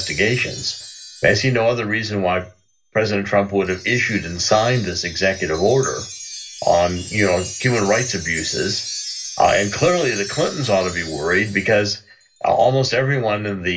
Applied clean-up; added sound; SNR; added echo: none; Wind chime; 14 dB; reverberation time 0.2 s.